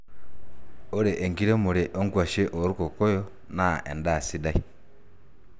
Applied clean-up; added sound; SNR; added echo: none; none; none; none.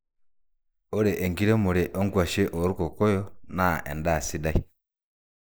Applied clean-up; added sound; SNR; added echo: neural mask model Resemble Enhance denoiser.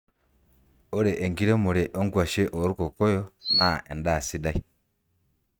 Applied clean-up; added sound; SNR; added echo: neural mask model RNNoise.